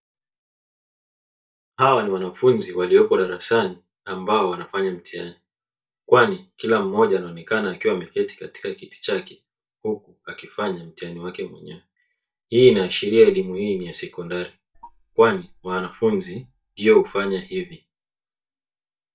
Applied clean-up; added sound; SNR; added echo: neural mask model DeepFilterNet 3.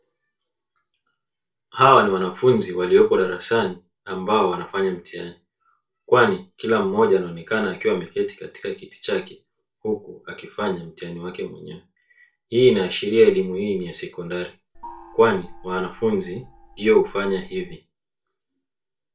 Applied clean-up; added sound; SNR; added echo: neural separator model SepFormer DNS4.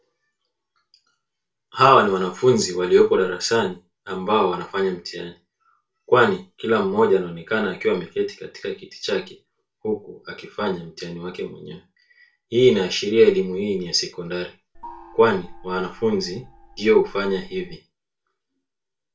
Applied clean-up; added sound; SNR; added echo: none; Gong; 19 dB; reverberation time 0.3 s.